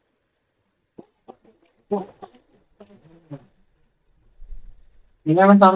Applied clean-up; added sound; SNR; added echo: neural mask model DeepFilterNet 3.